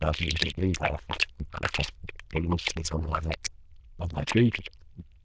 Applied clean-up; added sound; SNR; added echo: neural diffusion model UNIVERSE++.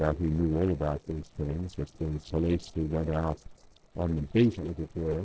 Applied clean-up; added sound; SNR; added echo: neural separator model SepFormer DNS4.